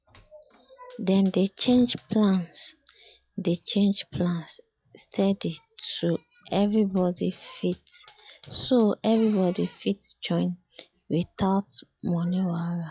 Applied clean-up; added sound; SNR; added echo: classical method log-MMSE.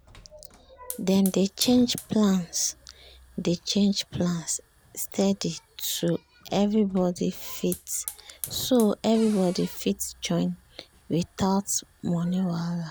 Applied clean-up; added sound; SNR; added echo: none; Hiss / Fire + Cupboard open or close; 19 dB; none.